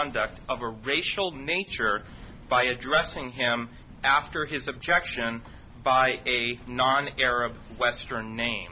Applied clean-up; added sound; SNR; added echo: none; none; none; none.